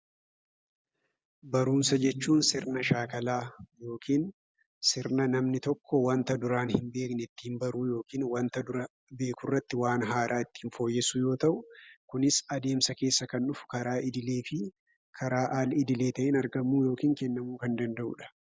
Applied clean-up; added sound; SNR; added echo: none; none; none; none.